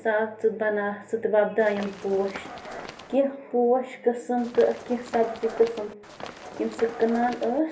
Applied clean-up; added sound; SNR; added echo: none; Run; 14 dB; reverberation time 0.3 s.